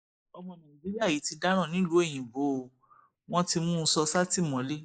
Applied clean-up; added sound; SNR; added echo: neural mask model Resemble Enhance denoiser.